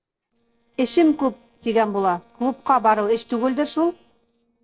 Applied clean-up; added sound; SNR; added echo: neural separator model SepFormer DNS4.